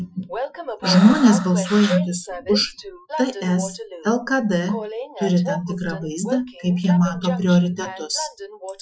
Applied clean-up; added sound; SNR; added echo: classical method Wiener filter.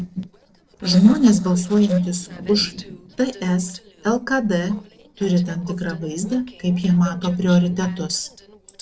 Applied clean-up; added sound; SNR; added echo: neural separator model SepFormer DNS4.